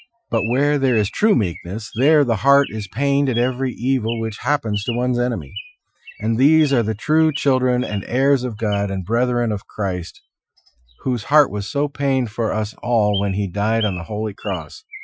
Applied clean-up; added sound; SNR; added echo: classical method Wiener filter.